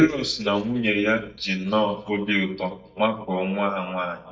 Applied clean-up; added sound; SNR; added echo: neural mask model DeepFilterNet 3.